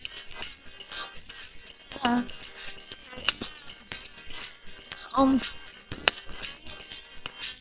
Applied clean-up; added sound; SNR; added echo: neural separator model SepFormer WHAM!.